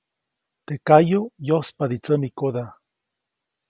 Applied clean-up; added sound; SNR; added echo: none; none; none; none.